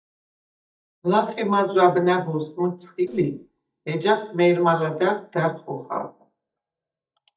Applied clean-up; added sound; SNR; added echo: neural mask model DeepFilterNet 3.